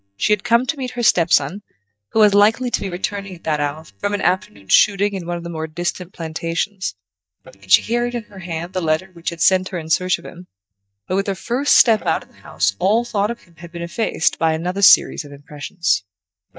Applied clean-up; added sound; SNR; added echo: neural mask model DeepFilterNet 3.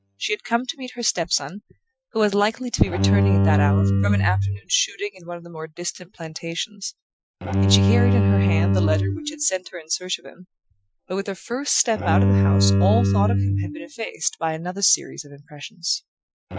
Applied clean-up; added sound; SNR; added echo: classical method Wiener filter.